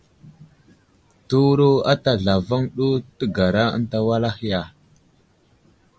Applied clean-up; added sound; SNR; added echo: none; none; none; none.